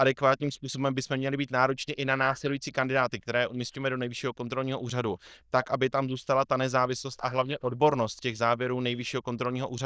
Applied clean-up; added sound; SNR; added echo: neural diffusion model UNIVERSE++.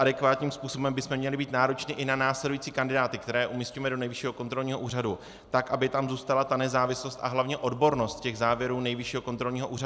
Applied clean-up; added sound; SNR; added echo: none; none; none; none.